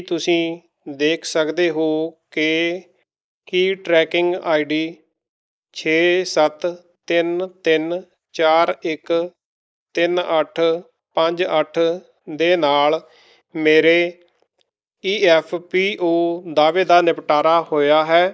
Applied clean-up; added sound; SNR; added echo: neural mask model Resemble Enhance denoiser.